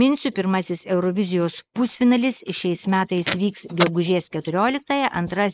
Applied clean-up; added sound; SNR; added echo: neural mask model Resemble Enhance denoiser.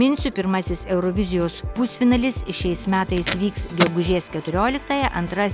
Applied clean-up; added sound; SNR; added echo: none; Packing tape, duct tape; 8 dB; none.